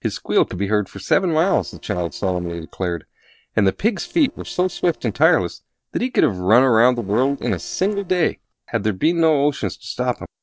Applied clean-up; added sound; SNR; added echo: neural separator model SepFormer DNS4.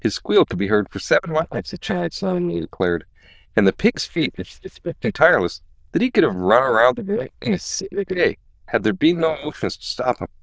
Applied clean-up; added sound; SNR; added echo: neural diffusion model UNIVERSE++.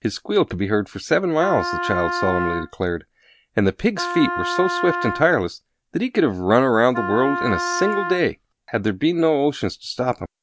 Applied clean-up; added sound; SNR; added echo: none; Wind instrument, woodwind instrument; 5 dB; none.